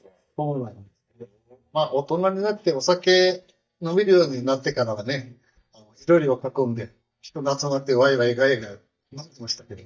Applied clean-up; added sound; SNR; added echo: neural mask model DeepFilterNet 3.